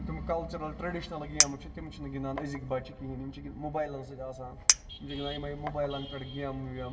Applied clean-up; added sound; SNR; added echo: none; Chink, clink; -1 dB; reverberation time 1.3 s.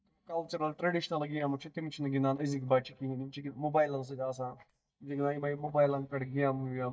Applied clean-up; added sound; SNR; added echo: neural mask model DeepFilterNet 3.